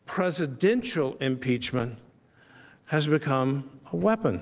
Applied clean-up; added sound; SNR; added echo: neural separator model SepFormer DNS4.